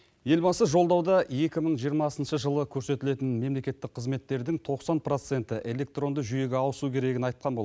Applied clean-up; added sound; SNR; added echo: none; none; none; none.